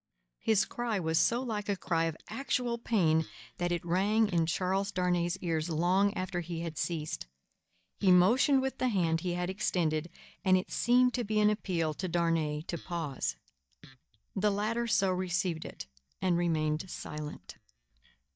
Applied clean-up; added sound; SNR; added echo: neural mask model DeepFilterNet 3.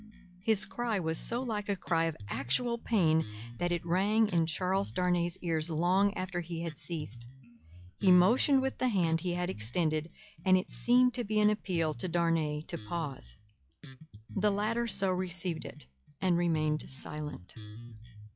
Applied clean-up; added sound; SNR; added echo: classical method log-MMSE.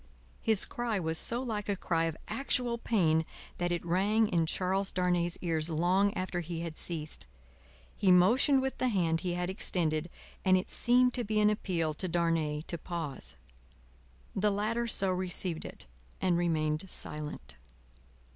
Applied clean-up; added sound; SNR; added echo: none; none; none; none.